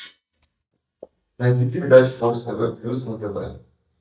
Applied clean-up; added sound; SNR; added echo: neural mask model DeepFilterNet 3.